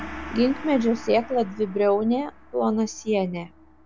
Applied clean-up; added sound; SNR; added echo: none; Gong; 16 dB; none.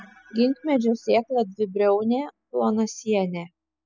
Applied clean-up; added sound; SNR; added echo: classical method spectral subtraction.